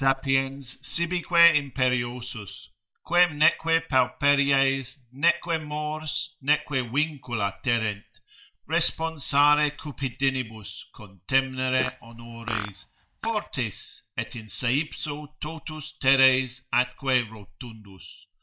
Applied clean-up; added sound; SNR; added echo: neural mask model DeepFilterNet 3.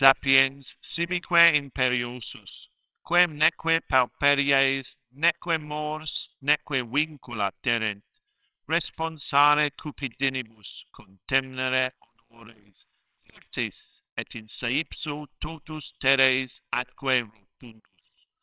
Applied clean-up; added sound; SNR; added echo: neural separator model SepFormer WHAMR!.